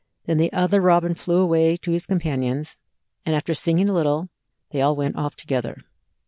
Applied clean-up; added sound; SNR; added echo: none; none; none; none.